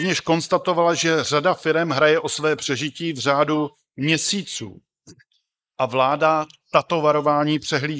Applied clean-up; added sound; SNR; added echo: neural mask model Resemble Enhance denoiser.